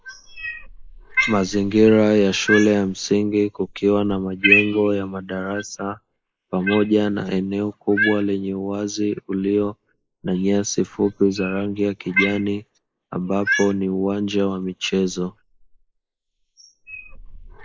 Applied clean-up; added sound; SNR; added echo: neural mask model Resemble Enhance denoiser.